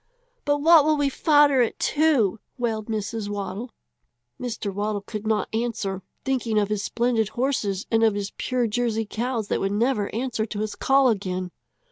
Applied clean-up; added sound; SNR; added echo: none; none; none; none.